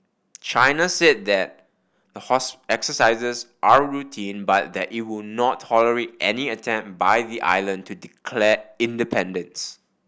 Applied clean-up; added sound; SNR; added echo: none; none; none; none.